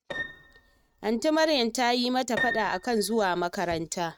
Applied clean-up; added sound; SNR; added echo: neural mask model RNNoise.